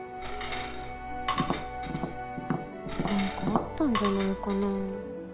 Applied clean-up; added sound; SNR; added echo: none; Cutlery, silverware / Dishes, pots, and pans + Tap; 2 dB; none.